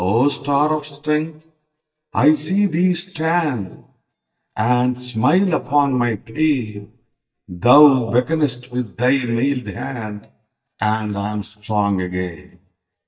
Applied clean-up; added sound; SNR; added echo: neural mask model DeepFilterNet 3.